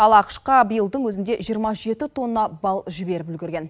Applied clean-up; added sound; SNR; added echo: none; none; none; none.